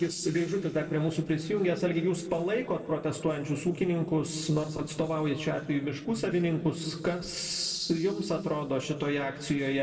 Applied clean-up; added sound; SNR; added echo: neural separator model SepFormer DNS4.